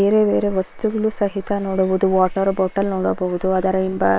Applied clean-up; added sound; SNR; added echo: neural separator model SepFormer WHAM!.